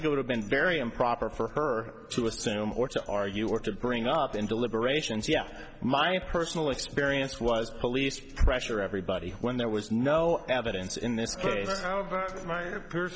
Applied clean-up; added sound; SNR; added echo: none; Drum kit; 16 dB; none.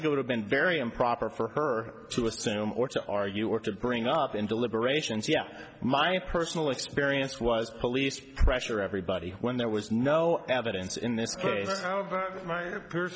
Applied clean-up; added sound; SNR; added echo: none; none; none; none.